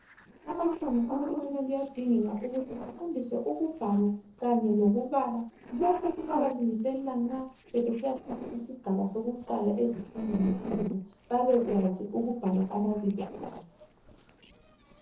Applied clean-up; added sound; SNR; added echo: neural separator model SepFormer DNS4.